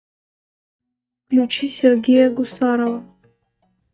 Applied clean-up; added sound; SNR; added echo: neural mask model DeepFilterNet 3.